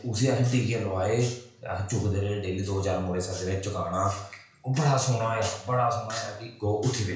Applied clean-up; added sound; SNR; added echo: none; none; none; reverberation time 0.5 s.